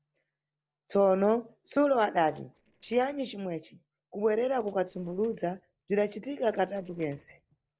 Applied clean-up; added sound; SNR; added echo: neural separator model SepFormer DNS4.